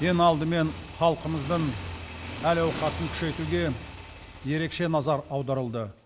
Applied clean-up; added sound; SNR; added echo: none; Motorcycle / Engine; 11 dB; none.